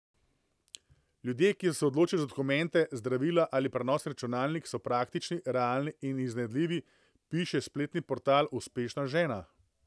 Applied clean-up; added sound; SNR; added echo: none; none; none; none.